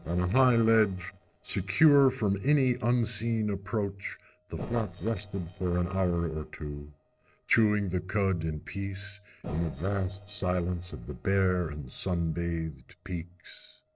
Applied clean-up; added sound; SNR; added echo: neural separator model SepFormer DNS4.